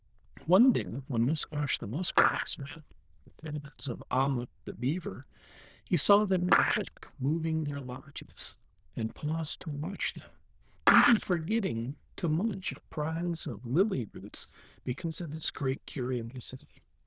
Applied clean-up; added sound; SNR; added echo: neural diffusion model UNIVERSE++.